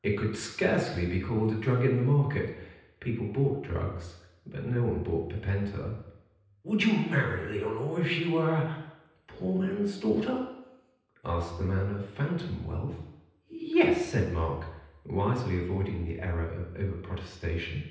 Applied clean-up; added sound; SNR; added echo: none; none; none; reverberation time 0.9 s.